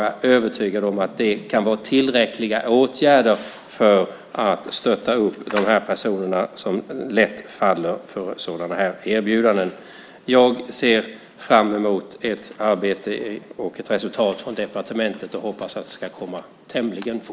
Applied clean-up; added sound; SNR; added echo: none; none; none; none.